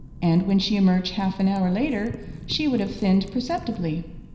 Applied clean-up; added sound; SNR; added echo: none; Wind / Fire; 15 dB; reverberation time 0.9 s.